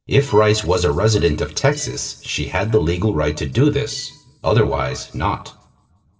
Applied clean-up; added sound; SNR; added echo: neural separator model SepFormer DNS4.